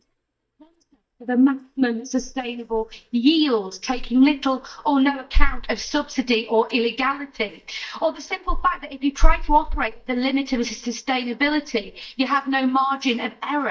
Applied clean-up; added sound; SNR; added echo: neural mask model DeepFilterNet 3.